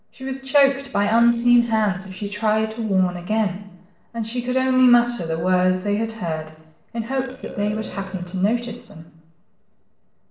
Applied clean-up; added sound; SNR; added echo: neural separator model SepFormer DNS4.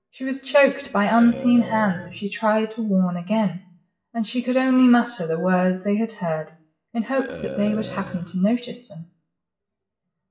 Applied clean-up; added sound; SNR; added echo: classical method WPE with log-MMSE.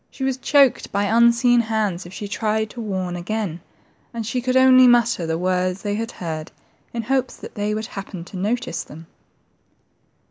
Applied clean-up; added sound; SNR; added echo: none; none; none; none.